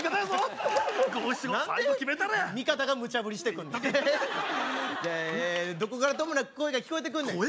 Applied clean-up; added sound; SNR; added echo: none; none; none; none.